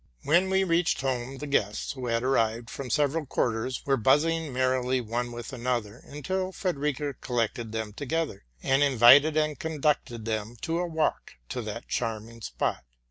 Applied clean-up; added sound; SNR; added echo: none; none; none; none.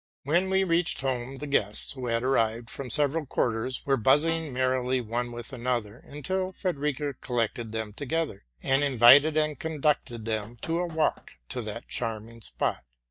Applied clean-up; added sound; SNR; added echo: neural mask model DeepFilterNet 3.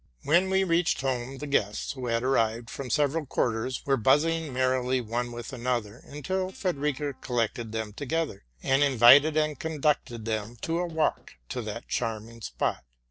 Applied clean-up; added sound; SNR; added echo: neural separator model SepFormer DNS4.